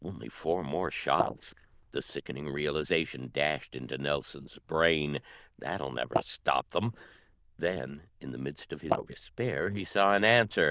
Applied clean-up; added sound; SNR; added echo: neural diffusion model UNIVERSE++.